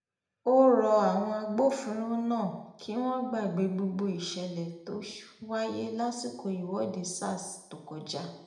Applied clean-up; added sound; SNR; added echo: none; none; none; reverberation time 0.8 s.